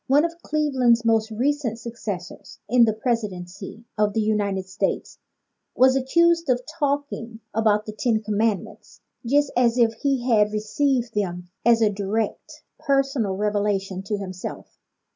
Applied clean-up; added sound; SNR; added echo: none; none; none; none.